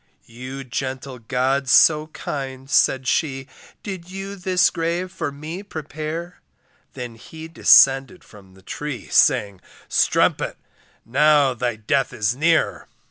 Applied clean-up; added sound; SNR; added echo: none; none; none; none.